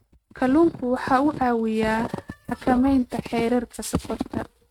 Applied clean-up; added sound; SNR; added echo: neural mask model RNNoise.